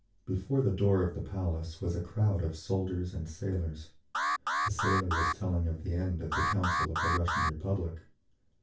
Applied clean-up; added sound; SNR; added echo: none; Alarm; 1 dB; reverberation time 0.2 s.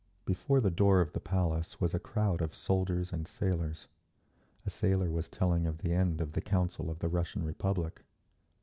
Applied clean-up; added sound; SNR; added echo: none; none; none; none.